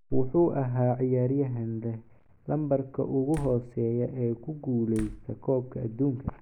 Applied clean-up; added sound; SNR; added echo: none; Slam; 16 dB; none.